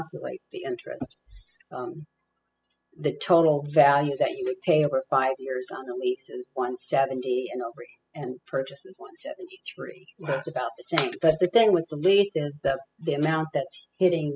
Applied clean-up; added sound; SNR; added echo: classical method spectral subtraction.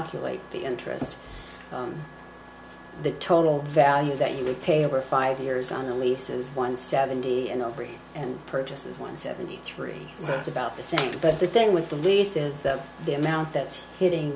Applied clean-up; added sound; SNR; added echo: none; Ratchet, pawl; 11 dB; none.